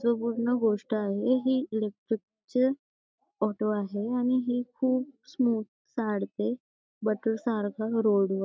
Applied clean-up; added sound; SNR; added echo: none; none; none; none.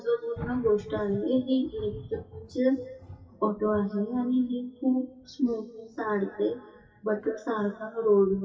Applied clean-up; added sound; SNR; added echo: classical method WPE with log-MMSE.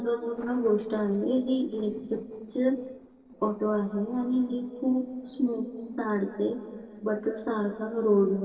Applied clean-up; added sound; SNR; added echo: neural separator model SepFormer DNS4.